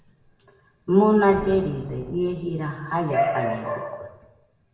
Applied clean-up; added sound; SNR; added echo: none; Thunder; 20 dB; reverberation time 1.0 s.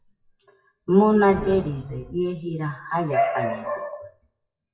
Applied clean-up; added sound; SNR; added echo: classical method WPE with log-MMSE.